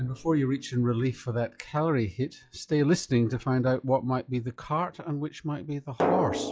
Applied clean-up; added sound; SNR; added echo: classical method log-MMSE.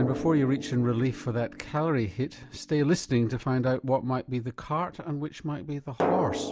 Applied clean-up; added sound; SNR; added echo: none; Drum; 9 dB; none.